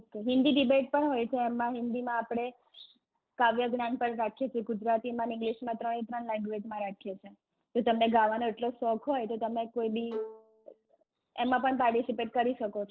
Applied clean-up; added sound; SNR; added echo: neural separator model SepFormer DNS4.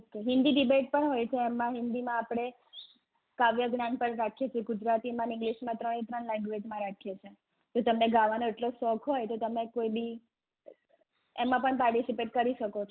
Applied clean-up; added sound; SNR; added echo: none; none; none; none.